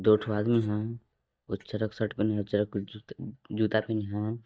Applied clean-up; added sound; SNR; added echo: neural mask model DeepFilterNet 3.